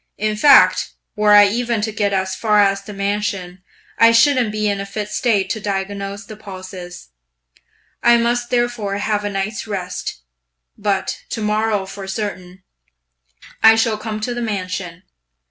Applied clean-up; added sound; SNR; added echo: none; none; none; none.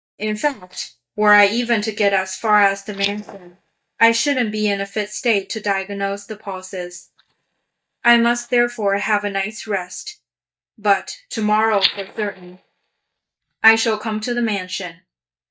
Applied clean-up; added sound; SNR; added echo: neural mask model DeepFilterNet 3.